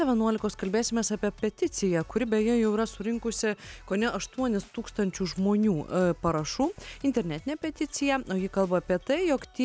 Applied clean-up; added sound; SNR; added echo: none; none; none; none.